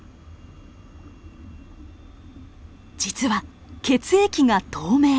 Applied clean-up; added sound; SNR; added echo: none; none; none; none.